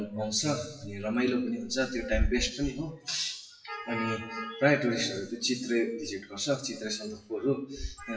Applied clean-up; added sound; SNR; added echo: classical method WPE with log-MMSE.